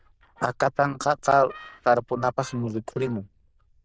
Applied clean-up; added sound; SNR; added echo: neural diffusion model UNIVERSE++.